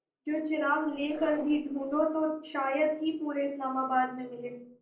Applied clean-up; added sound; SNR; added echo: neural separator model SepFormer DNS4.